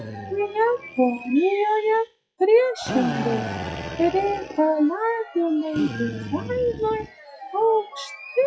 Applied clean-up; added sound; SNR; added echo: classical method log-MMSE.